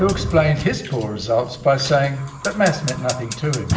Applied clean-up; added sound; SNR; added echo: none; Fire; 9 dB; reverberation time 0.7 s.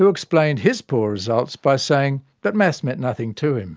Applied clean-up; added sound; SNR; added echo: none; none; none; none.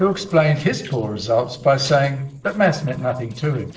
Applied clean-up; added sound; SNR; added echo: neural separator model SepFormer DNS4.